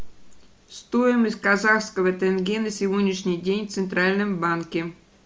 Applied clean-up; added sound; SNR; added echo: none; none; none; none.